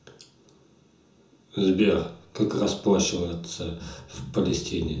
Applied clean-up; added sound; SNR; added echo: none; none; none; reverberation time 0.5 s.